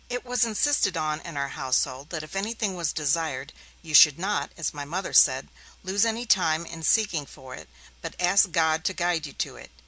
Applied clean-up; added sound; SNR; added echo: none; none; none; none.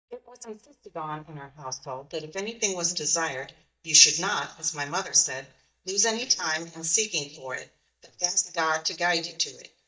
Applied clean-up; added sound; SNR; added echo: neural mask model DeepFilterNet 3.